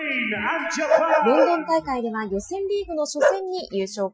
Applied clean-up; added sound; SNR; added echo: classical method Wiener filter.